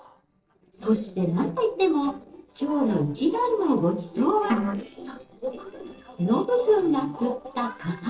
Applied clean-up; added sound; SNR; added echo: neural separator model SepFormer DNS4.